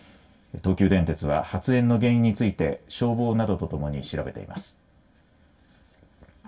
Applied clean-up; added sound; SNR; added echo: none; none; none; reverberation time 0.2 s.